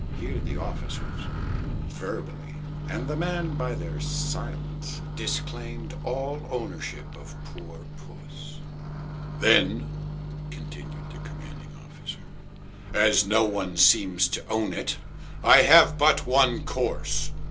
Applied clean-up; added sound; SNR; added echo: none; Microwave oven; 5 dB; reverberation time 0.2 s.